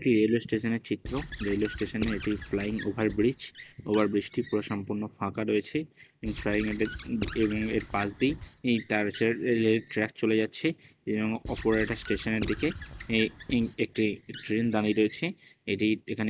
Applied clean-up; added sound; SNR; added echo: none; Squeak / Writing; 14 dB; none.